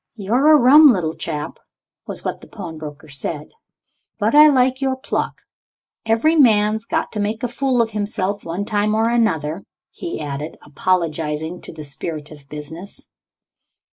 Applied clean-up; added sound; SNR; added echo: neural mask model Resemble Enhance denoiser.